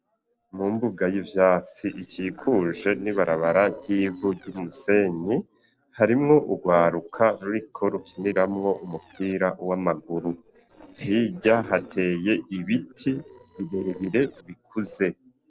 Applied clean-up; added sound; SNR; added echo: neural separator model SepFormer DNS4.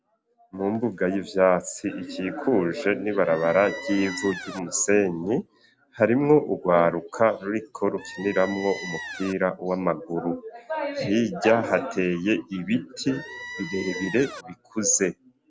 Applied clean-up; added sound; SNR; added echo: none; Squeak; 12 dB; none.